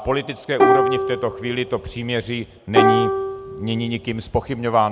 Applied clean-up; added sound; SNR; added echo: none; Plucked string instrument; -2 dB; none.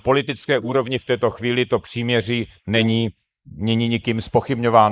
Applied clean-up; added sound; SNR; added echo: neural mask model Resemble Enhance denoiser.